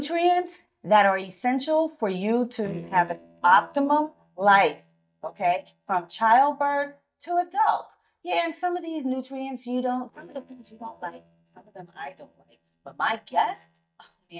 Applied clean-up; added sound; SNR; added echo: neural mask model DeepFilterNet 3.